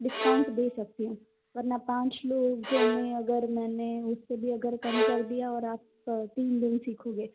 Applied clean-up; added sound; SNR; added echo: none; Bowed string instrument; 4 dB; none.